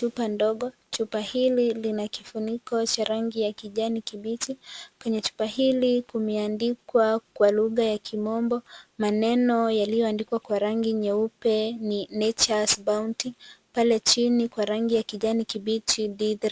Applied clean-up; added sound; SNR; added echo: none; none; none; none.